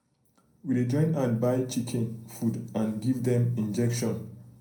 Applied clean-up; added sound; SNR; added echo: none; none; none; reverberation time 0.5 s.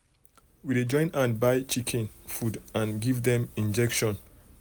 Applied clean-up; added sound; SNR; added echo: none; none; none; none.